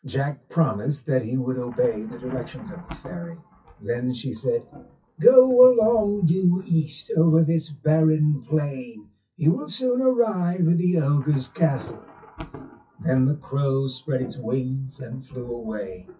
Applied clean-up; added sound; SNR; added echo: classical method WPE with log-MMSE.